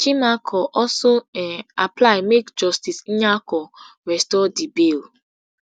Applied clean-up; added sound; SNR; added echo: none; none; none; none.